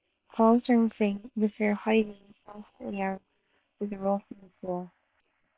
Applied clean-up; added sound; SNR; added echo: neural separator model SepFormer WHAM!.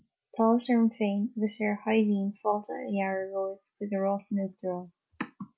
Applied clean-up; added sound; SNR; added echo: none; none; none; none.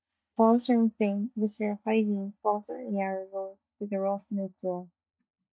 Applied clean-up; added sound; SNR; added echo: neural mask model DeepFilterNet 3.